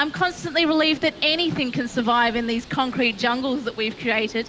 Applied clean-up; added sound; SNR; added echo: none; Bird; 20 dB; none.